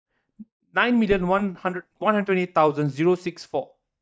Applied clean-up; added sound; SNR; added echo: neural mask model DeepFilterNet 3.